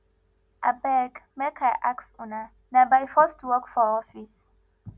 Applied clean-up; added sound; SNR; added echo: none; none; none; none.